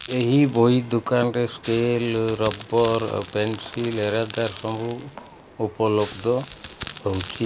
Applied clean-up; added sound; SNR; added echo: none; Crackle; 13 dB; none.